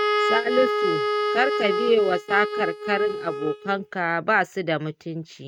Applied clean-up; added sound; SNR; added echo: neural mask model RNNoise.